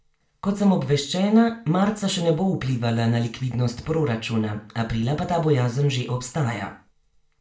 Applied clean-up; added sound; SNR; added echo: none; none; none; reverberation time 0.3 s.